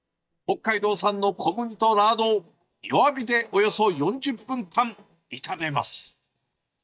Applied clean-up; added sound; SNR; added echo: neural mask model DeepFilterNet 3.